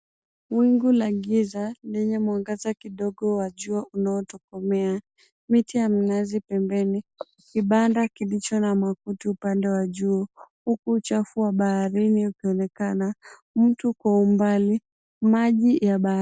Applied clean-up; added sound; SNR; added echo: none; none; none; none.